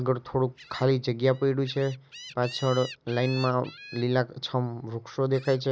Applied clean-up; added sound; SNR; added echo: none; Gull, seagull; 19 dB; none.